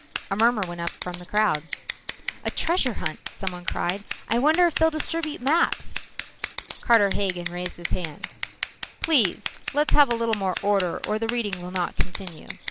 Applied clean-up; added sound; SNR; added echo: none; Scissors; 8 dB; none.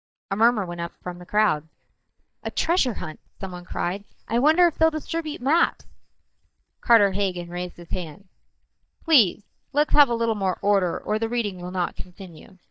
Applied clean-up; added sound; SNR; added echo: neural mask model DeepFilterNet 3.